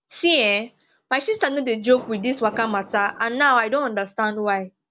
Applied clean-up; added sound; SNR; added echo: none; Fireworks; 19 dB; none.